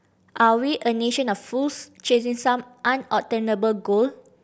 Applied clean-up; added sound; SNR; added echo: none; none; none; none.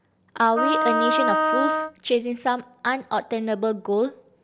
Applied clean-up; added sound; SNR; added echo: none; Wind instrument, woodwind instrument; -2 dB; none.